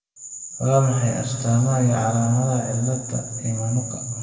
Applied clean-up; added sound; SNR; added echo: none; none; none; reverberation time 2.1 s.